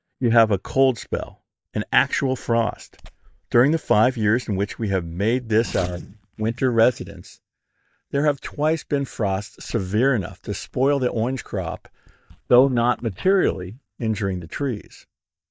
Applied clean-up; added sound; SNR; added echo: neural mask model DeepFilterNet 3.